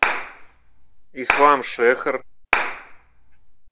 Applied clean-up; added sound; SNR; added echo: none; Clapping; 3 dB; none.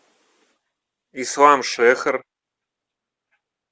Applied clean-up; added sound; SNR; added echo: none; none; none; none.